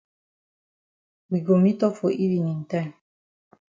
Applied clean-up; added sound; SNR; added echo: none; none; none; none.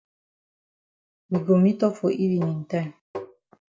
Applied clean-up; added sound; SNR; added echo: none; Tap; 11 dB; none.